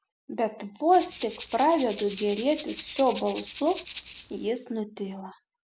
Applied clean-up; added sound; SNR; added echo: none; Rattle (instrument); 11 dB; none.